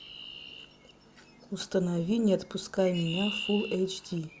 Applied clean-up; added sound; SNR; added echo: none; Chirp, tweet; 12 dB; none.